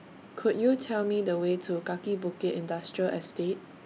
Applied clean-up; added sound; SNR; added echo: none; none; none; none.